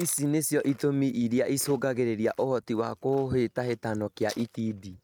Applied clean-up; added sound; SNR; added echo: neural mask model RNNoise.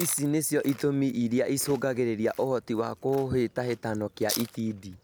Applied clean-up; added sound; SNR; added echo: none; Chewing, mastication; 16 dB; none.